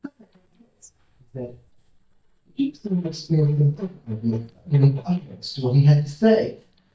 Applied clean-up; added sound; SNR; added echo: neural mask model DeepFilterNet 3.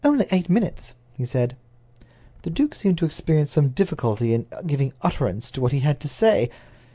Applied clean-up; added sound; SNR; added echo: none; none; none; none.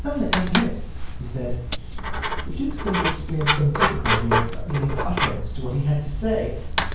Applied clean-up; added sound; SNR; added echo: none; Writing; -1 dB; reverberation time 0.5 s.